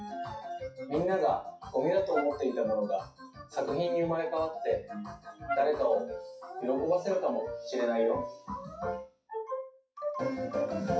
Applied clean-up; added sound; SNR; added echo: classical method WPE with log-MMSE.